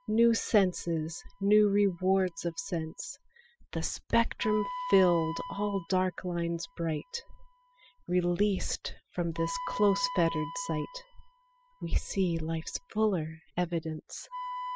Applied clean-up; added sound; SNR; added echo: classical method spectral subtraction.